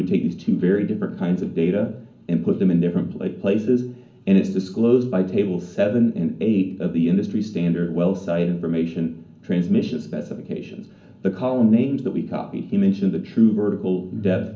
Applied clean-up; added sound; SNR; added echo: none; none; none; reverberation time 0.4 s.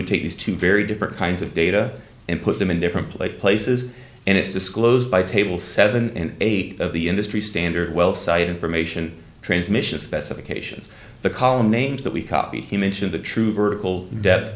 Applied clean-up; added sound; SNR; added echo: none; none; none; none.